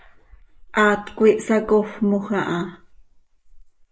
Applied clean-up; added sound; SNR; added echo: neural mask model Resemble Enhance denoiser.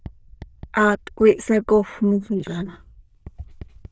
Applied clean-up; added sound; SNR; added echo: neural diffusion model UNIVERSE++.